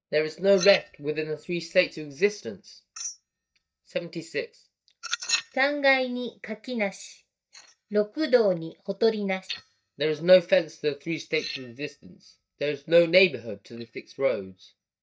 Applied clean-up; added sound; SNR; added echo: neural mask model DeepFilterNet 3.